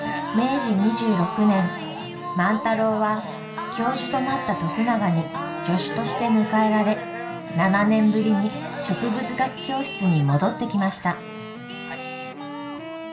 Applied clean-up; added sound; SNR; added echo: none; Wind instrument, woodwind instrument; 13 dB; reverberation time 0.4 s.